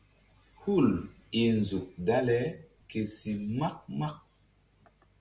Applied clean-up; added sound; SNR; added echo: none; none; none; none.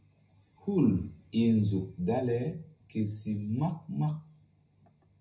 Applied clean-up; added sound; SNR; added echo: none; none; none; reverberation time 0.4 s.